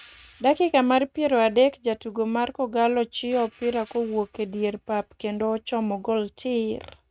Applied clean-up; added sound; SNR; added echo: neural mask model RNNoise.